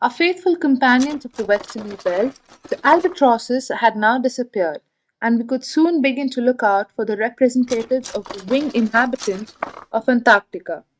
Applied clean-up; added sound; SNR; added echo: neural mask model RNNoise.